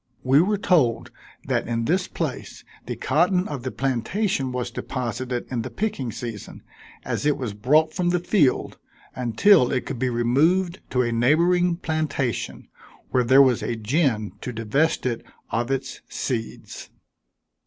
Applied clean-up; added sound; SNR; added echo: none; none; none; none.